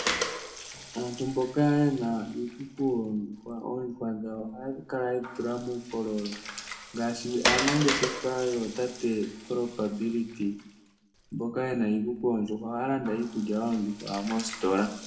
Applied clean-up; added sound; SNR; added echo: none; Water; 7 dB; reverberation time 0.5 s.